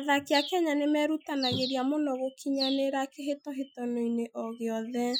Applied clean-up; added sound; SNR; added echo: classical method Wiener filter.